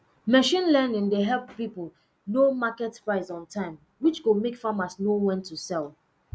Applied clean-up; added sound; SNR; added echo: none; none; none; none.